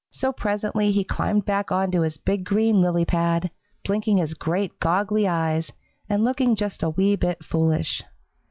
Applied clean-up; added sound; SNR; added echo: none; none; none; none.